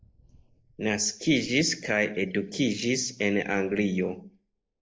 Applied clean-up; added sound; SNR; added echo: neural mask model Resemble Enhance denoiser.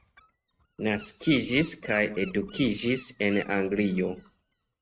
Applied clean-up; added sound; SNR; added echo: neural mask model RNNoise.